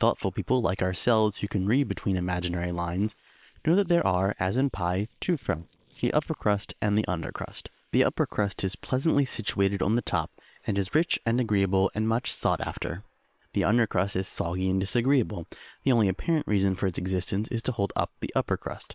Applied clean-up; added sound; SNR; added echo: neural separator model SepFormer WHAM!.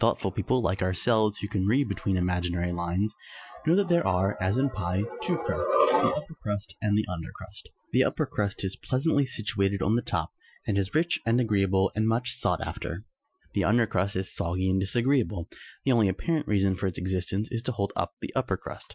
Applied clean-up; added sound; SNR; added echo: classical method Wiener filter.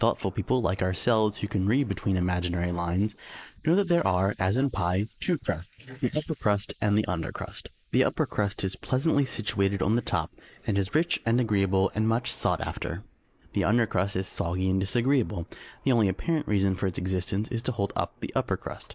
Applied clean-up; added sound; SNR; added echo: neural mask model Resemble Enhance denoiser.